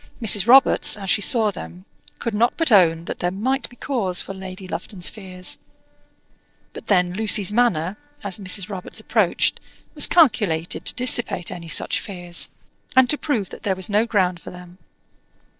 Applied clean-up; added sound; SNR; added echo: neural separator model SepFormer DNS4.